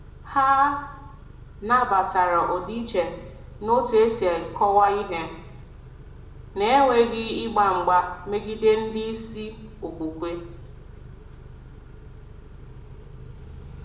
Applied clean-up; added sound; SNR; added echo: none; Idling / Accelerating, revving, vroom / Car; 17 dB; reverberation time 0.8 s.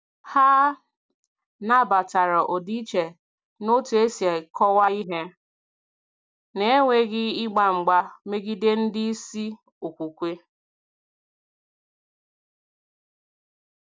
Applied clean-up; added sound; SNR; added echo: none; none; none; none.